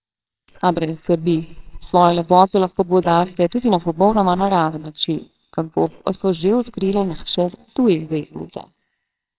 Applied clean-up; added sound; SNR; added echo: neural separator model SepFormer WHAMR!.